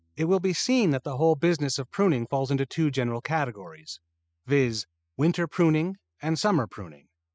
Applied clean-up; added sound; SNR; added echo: classical method spectral subtraction.